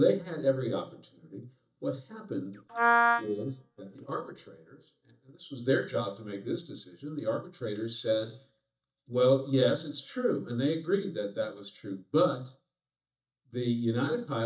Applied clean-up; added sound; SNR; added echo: neural mask model DeepFilterNet 3.